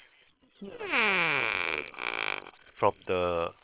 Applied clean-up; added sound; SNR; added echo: neural separator model SepFormer WHAM!.